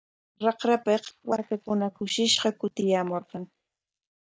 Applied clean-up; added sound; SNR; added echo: neural mask model DeepFilterNet 3.